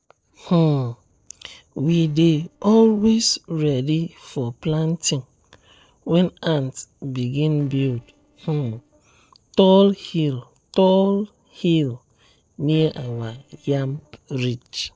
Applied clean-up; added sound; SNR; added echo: neural separator model SepFormer DNS4.